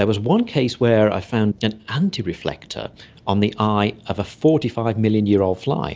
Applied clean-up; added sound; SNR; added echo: none; none; none; none.